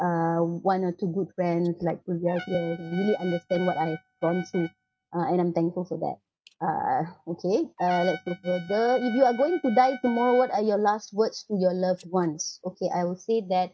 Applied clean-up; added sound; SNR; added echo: neural mask model RNNoise.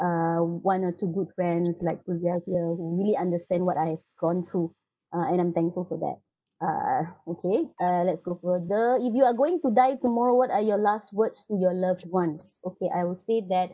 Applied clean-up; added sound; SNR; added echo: neural mask model Resemble Enhance denoiser.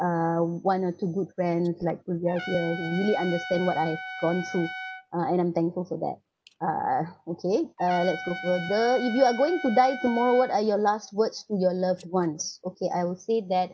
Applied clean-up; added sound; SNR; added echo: none; Trumpet; 10 dB; none.